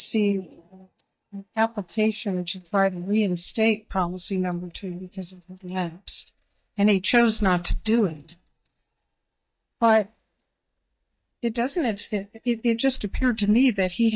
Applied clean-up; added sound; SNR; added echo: neural mask model DeepFilterNet 3.